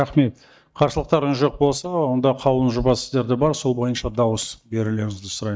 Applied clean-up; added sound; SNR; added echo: neural mask model DeepFilterNet 3.